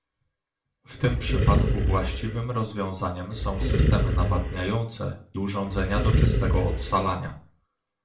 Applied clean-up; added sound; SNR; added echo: none; Animal; -5 dB; reverberation time 0.4 s.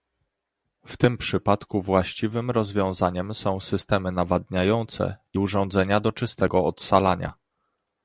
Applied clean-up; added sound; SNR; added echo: none; none; none; none.